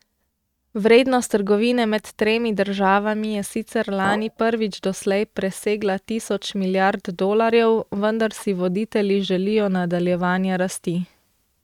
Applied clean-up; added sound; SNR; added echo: neural mask model RNNoise.